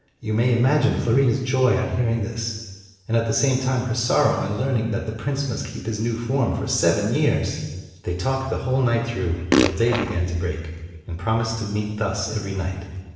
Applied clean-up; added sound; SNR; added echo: none; Fart; 0 dB; reverberation time 1.3 s.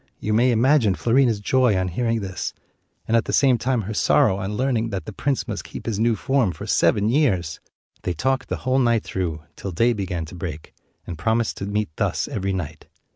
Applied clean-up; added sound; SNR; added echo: none; none; none; none.